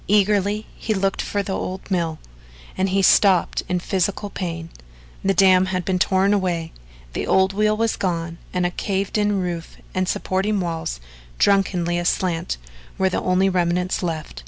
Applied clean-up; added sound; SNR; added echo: none; none; none; none.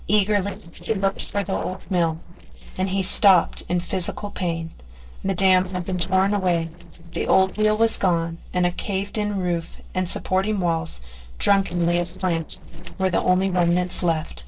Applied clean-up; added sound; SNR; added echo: neural separator model SepFormer DNS4.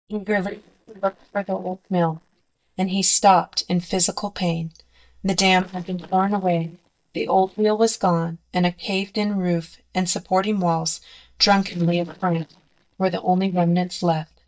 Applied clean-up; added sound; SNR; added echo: neural mask model DeepFilterNet 3.